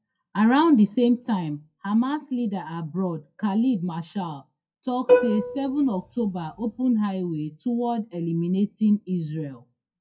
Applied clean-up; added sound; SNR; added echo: classical method WPE with log-MMSE.